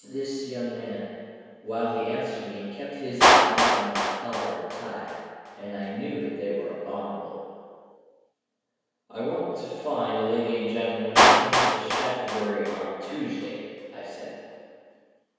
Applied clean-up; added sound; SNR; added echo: none; Clapping; -3 dB; reverberation time 1.9 s.